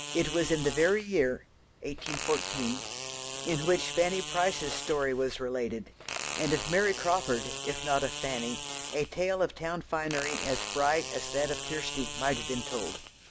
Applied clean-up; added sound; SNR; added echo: none; Fart; 7 dB; none.